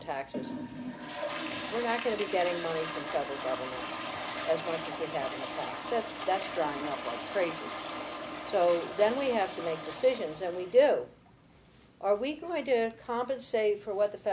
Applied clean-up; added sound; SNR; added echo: none; Toilet flush; 7 dB; none.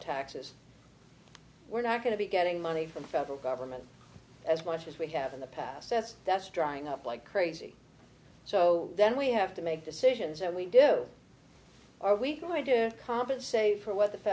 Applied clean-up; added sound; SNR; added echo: none; none; none; none.